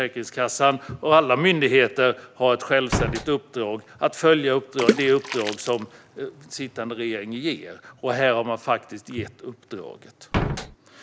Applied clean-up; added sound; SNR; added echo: none; Slam + Water / Splash, splatter; 4 dB; none.